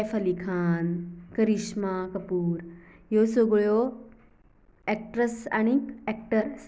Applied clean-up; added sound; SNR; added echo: none; none; none; none.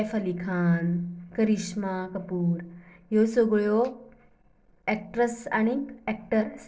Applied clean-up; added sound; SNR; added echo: neural separator model SepFormer DNS4.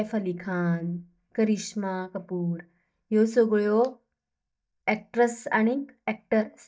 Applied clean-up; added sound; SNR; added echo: neural mask model DeepFilterNet 3.